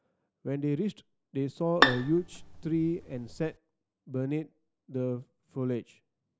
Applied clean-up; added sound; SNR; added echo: none; Bowed string instrument; -2 dB; none.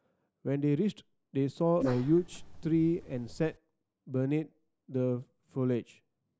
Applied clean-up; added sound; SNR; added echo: neural mask model Resemble Enhance denoiser.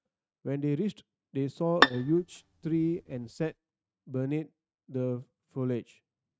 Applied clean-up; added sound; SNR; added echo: neural mask model RNNoise.